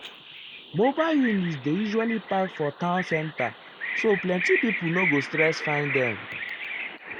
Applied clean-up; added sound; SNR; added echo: neural mask model Resemble Enhance denoiser.